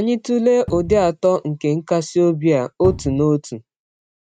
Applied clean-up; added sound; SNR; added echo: neural mask model RNNoise.